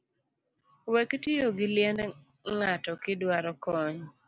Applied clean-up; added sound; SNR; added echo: none; none; none; none.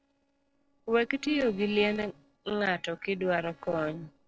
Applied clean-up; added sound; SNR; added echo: neural separator model SepFormer DNS4.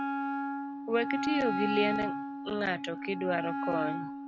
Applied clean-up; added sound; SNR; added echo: none; Wind instrument, woodwind instrument; 1 dB; none.